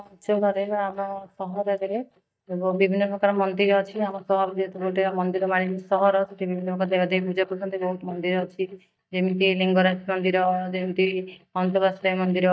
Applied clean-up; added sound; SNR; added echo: neural mask model DeepFilterNet 3.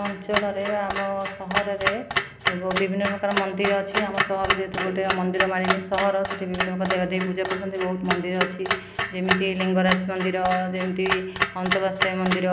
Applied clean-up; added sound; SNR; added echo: none; Clock; 3 dB; none.